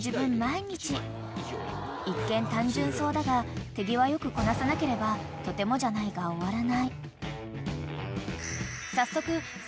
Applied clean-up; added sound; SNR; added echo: none; none; none; none.